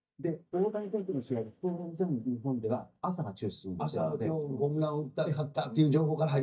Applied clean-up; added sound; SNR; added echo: neural mask model DeepFilterNet 3.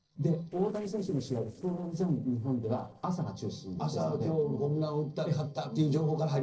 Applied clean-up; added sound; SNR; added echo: neural separator model SepFormer DNS4.